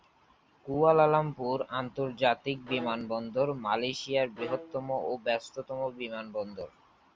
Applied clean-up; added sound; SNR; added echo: none; Bowed string instrument; 16 dB; none.